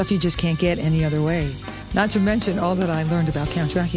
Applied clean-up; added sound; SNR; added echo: none; none; none; none.